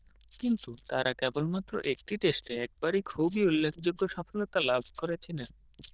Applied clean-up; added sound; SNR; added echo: neural diffusion model UNIVERSE++.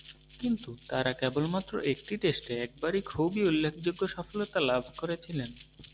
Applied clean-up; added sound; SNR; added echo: none; Rattle (instrument); 16 dB; none.